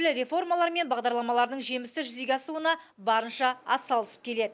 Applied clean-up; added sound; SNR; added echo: none; none; none; none.